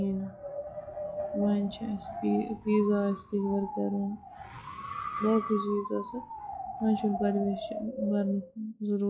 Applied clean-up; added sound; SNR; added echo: classical method log-MMSE.